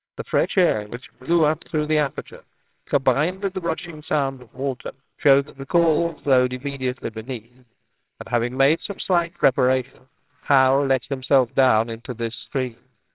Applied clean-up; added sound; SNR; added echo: neural separator model SepFormer WHAMR!.